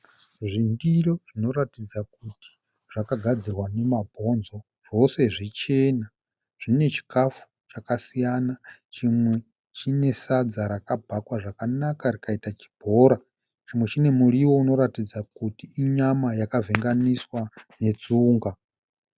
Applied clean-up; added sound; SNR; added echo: none; none; none; none.